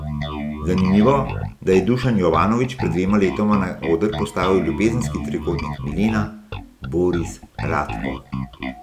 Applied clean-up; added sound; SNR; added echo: none; Bass guitar; 8 dB; none.